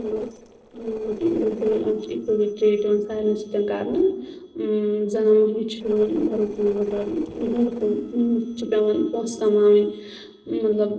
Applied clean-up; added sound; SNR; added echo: neural separator model SepFormer DNS4.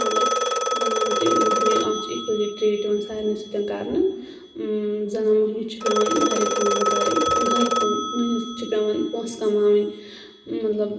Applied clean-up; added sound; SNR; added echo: none; Telephone; 2 dB; reverberation time 1.1 s.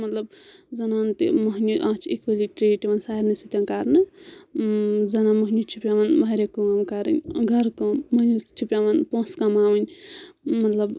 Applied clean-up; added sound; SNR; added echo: none; none; none; none.